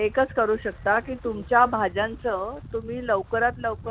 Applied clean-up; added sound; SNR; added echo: none; Wind; 17 dB; none.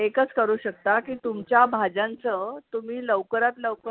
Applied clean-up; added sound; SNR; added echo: none; none; none; none.